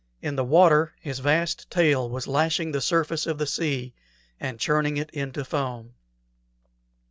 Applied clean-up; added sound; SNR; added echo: none; none; none; none.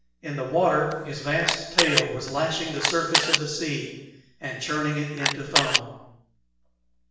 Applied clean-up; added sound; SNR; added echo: none; Camera; -2 dB; reverberation time 0.9 s.